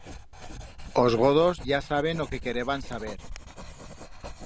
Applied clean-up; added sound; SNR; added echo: none; Writing; 12 dB; none.